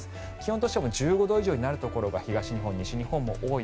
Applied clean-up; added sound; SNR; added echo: none; Motor vehicle (road); 16 dB; none.